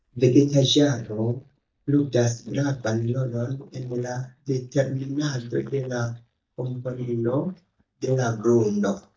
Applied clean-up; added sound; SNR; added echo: neural mask model DeepFilterNet 3.